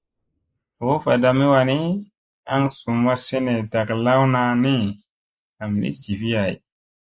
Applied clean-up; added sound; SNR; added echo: neural mask model Resemble Enhance denoiser.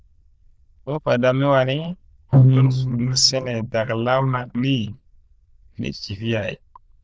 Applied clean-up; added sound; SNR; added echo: neural diffusion model UNIVERSE++.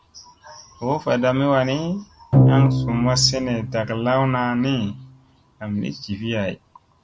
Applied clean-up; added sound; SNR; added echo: none; Bowed string instrument; -1 dB; none.